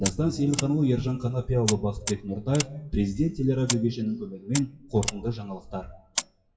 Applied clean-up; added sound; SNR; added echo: classical method WPE with log-MMSE.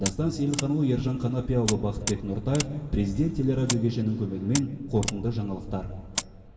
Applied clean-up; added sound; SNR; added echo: none; Mechanisms; 10 dB; reverberation time 2.2 s.